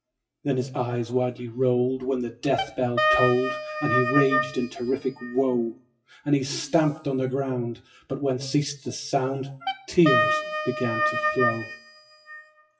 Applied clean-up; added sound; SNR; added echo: classical method WPE with log-MMSE.